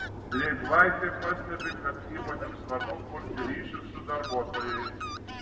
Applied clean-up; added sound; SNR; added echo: none; Fowl; 7 dB; reverberation time 1.5 s.